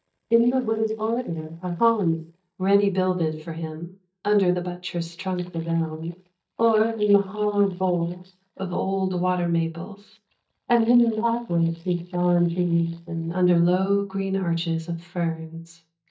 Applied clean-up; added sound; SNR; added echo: neural mask model DeepFilterNet 3.